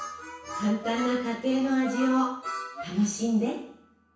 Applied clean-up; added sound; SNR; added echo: none; Wind instrument, woodwind instrument; 16 dB; reverberation time 0.7 s.